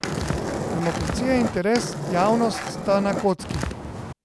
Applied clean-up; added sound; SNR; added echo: none; Walk, footsteps + Skateboard; 3 dB; none.